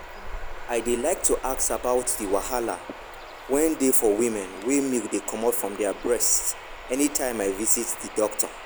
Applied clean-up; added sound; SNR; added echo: none; Frog + Bird vocalization, bird call, bird song; 13 dB; none.